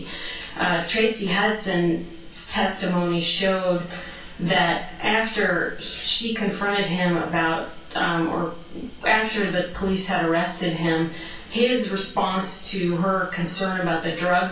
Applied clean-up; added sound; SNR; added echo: none; Cricket; 15 dB; reverberation time 0.3 s.